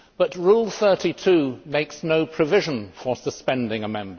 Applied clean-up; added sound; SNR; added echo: none; none; none; none.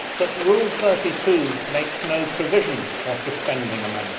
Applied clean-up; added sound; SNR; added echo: none; Rain; 5 dB; reverberation time 0.5 s.